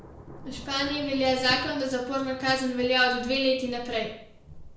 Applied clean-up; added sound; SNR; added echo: none; Thunder / Rain; 16 dB; reverberation time 0.5 s.